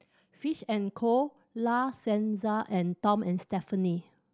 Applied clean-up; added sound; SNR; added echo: none; none; none; none.